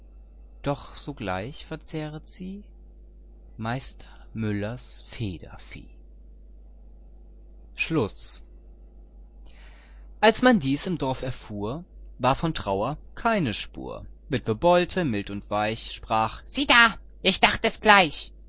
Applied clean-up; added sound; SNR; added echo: none; none; none; none.